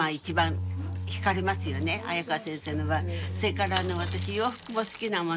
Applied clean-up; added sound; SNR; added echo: none; Bowed string instrument + Mechanisms / Bicycle; 2 dB; none.